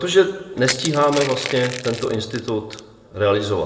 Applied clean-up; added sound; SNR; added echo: none; Crushing; 11 dB; reverberation time 0.8 s.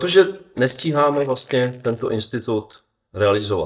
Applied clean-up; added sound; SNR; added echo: neural mask model DeepFilterNet 3.